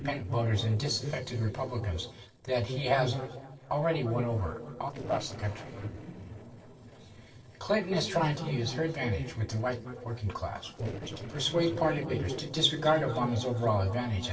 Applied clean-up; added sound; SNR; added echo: neural separator model SepFormer DNS4.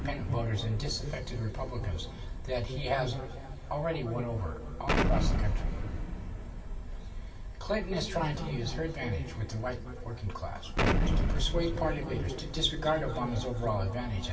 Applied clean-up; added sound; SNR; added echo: none; Explosion; 1 dB; reverberation time 2.6 s.